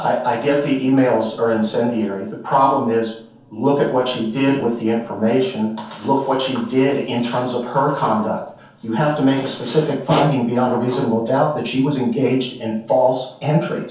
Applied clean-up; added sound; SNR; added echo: none; none; none; reverberation time 0.6 s.